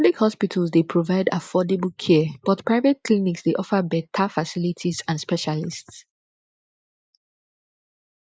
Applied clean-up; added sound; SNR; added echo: neural mask model Resemble Enhance denoiser.